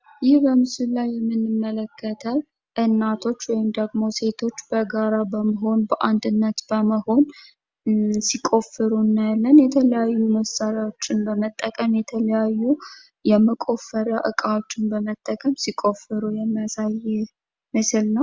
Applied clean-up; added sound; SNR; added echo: none; none; none; none.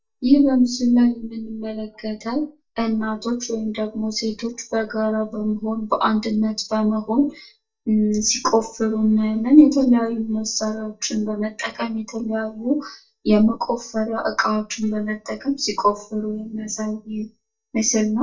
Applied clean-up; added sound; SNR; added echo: neural mask model DeepFilterNet 3.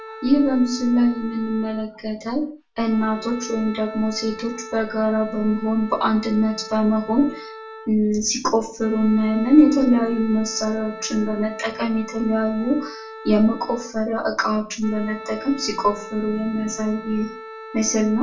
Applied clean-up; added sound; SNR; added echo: none; Wind instrument, woodwind instrument; 16 dB; reverberation time 0.3 s.